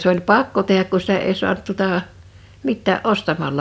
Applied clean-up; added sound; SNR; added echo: none; none; none; none.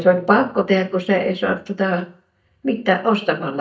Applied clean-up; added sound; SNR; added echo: neural mask model DeepFilterNet 3.